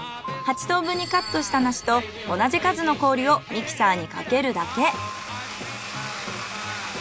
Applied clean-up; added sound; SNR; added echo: none; Piano; 15 dB; none.